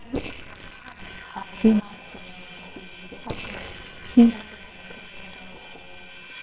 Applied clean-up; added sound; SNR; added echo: neural separator model SepFormer WHAMR!.